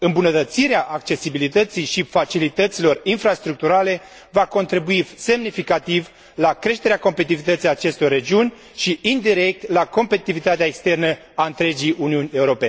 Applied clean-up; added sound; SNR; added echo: none; none; none; none.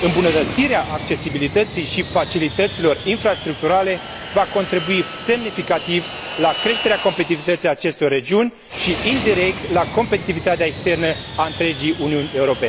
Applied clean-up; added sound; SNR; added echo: none; Fixed-wing aircraft, airplane; 9 dB; none.